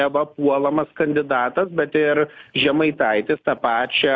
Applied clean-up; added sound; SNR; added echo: none; none; none; none.